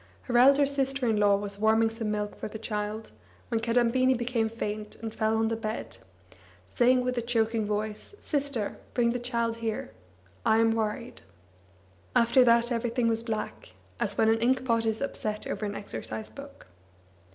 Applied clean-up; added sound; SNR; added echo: none; none; none; none.